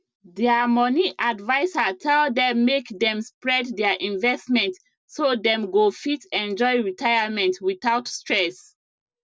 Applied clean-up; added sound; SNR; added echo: none; none; none; none.